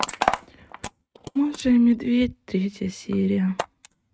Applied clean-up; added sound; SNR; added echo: neural mask model RNNoise.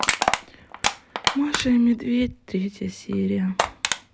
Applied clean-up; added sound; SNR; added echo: none; Crushing; 3 dB; none.